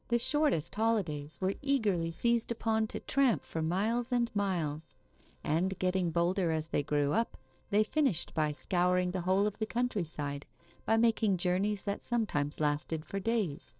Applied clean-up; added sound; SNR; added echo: neural separator model SepFormer DNS4.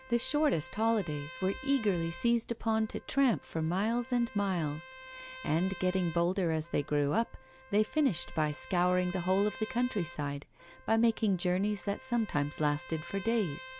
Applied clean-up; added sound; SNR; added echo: none; Trumpet; 18 dB; none.